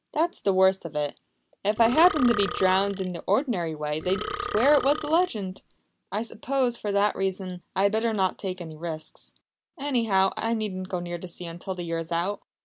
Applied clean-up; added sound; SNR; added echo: none; Burping, eructation; 8 dB; none.